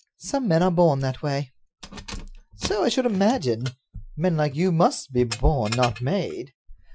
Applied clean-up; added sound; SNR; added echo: classical method Wiener filter.